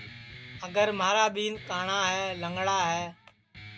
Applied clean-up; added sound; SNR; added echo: none; Guitar; 16 dB; none.